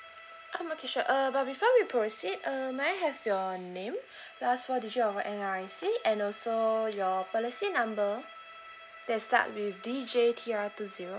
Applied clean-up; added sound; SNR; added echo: none; Bowed string instrument; 19 dB; none.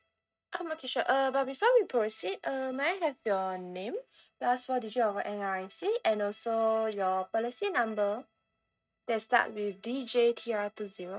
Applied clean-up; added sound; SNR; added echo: neural mask model RNNoise.